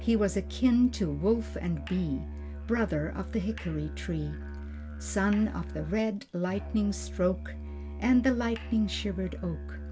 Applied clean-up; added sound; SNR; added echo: none; Musical instrument; 9 dB; none.